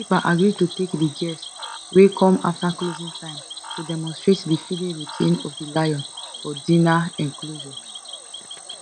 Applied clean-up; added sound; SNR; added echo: none; Cricket / Frog; 14 dB; none.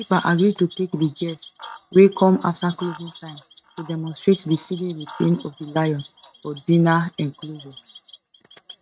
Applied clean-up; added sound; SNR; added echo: neural mask model RNNoise.